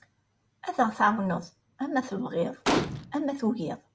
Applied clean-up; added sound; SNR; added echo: none; Gunshot, gunfire; 1 dB; none.